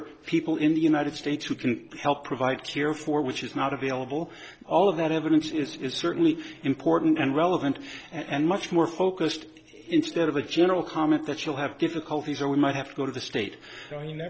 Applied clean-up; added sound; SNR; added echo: neural separator model SepFormer DNS4.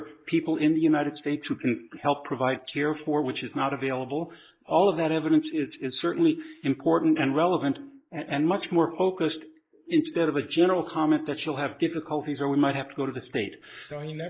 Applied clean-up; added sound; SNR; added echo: neural mask model Resemble Enhance denoiser.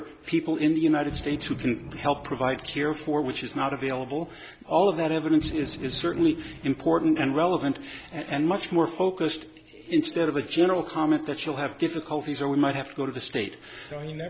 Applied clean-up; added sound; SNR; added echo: none; Fireworks; 17 dB; none.